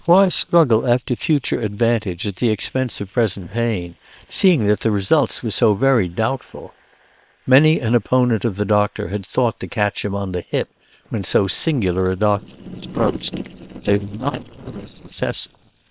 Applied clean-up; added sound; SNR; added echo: neural separator model SepFormer WHAM!.